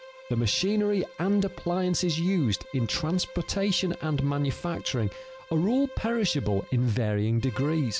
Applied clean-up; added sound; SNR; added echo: none; Bowed string instrument; 19 dB; none.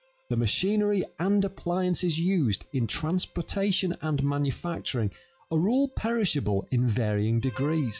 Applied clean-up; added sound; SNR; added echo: classical method log-MMSE.